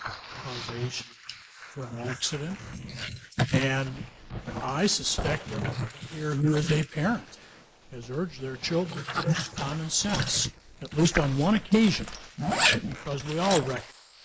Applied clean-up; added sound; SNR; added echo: neural mask model Resemble Enhance denoiser.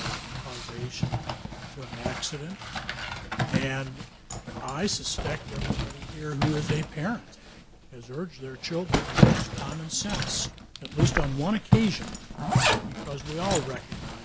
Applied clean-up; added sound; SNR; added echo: none; Zipper (clothing); -4 dB; none.